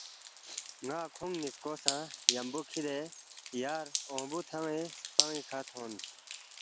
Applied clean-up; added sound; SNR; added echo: none; Drip; -1 dB; none.